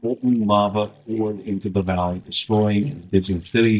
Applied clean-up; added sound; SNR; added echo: neural mask model DeepFilterNet 3.